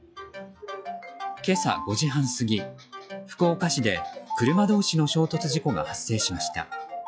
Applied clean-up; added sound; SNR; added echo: classical method log-MMSE.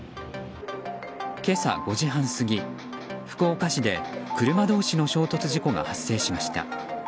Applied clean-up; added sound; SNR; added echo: none; Electric guitar; 14 dB; none.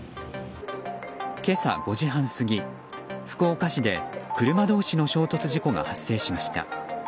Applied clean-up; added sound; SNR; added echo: none; none; none; none.